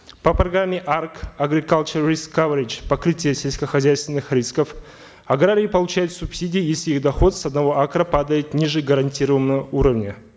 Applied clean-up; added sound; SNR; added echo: none; none; none; none.